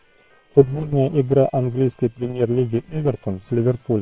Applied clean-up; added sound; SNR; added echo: neural separator model SepFormer WHAM!.